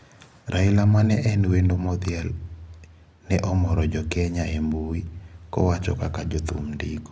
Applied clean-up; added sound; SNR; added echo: none; none; none; none.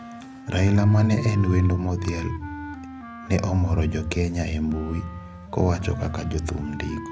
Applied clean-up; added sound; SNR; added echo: none; Wind instrument, woodwind instrument; 14 dB; none.